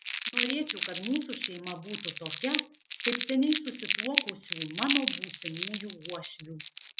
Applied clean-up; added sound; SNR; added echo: none; Crumpling, crinkling; 0 dB; none.